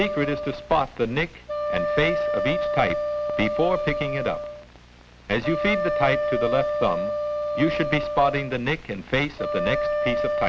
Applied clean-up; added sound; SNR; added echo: none; Wind instrument, woodwind instrument; 1 dB; none.